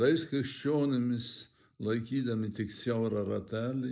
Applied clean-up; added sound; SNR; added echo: neural mask model Resemble Enhance denoiser.